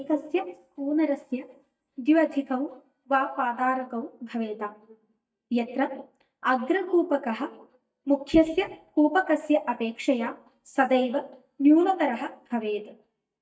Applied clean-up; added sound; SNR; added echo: neural mask model DeepFilterNet 3.